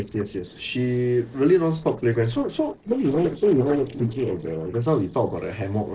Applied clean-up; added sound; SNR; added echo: neural separator model SepFormer DNS4.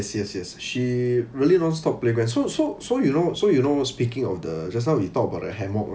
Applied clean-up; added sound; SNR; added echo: none; none; none; none.